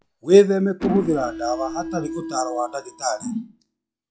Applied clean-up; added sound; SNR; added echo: classical method log-MMSE.